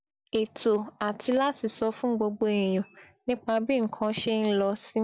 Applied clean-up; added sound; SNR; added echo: none; none; none; none.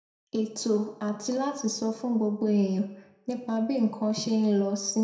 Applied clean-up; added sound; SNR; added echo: none; none; none; reverberation time 0.6 s.